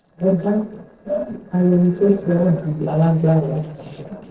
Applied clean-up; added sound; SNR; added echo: neural separator model SepFormer DNS4.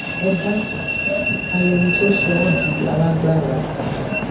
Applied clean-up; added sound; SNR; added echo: none; Train; 1 dB; reverberation time 0.5 s.